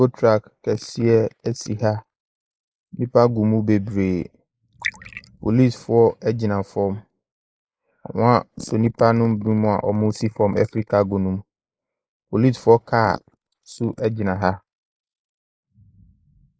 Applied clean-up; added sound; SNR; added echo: neural mask model Resemble Enhance denoiser.